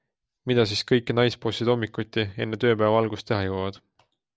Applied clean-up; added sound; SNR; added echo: none; none; none; none.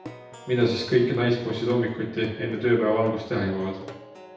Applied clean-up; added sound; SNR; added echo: none; Plucked string instrument; 19 dB; reverberation time 0.8 s.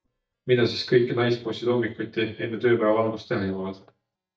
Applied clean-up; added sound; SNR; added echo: neural mask model DeepFilterNet 3.